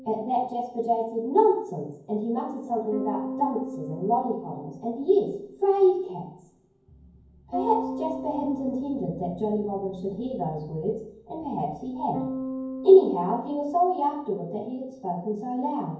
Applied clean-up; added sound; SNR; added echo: none; Bass guitar; 12 dB; reverberation time 0.9 s.